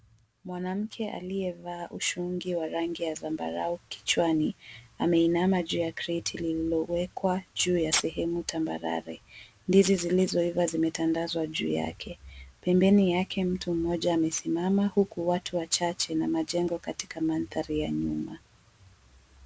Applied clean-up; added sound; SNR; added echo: none; none; none; none.